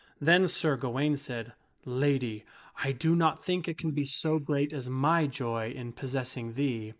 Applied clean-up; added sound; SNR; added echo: neural mask model Resemble Enhance denoiser.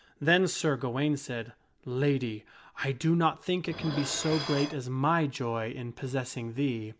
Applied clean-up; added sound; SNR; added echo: none; Dishes, pots, and pans; 13 dB; none.